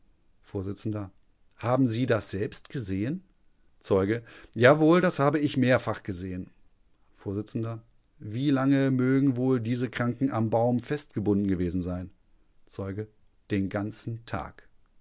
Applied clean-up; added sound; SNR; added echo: none; none; none; none.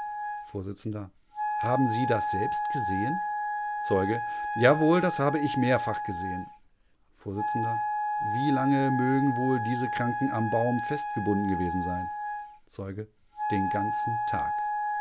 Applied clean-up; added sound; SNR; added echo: none; Wind instrument, woodwind instrument; 2 dB; none.